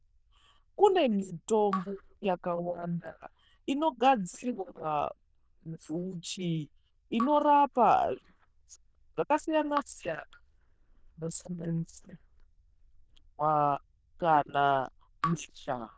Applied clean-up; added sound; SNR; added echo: neural diffusion model UNIVERSE++.